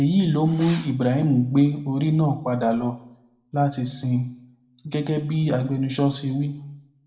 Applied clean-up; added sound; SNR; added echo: none; Fireworks; 15 dB; reverberation time 0.7 s.